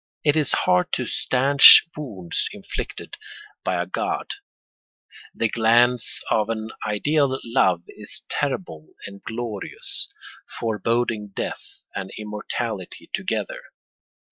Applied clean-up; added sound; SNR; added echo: neural mask model Resemble Enhance denoiser.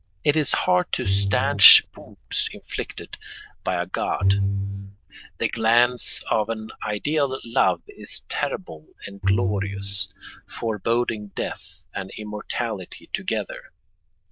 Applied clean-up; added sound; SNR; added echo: neural diffusion model UNIVERSE++.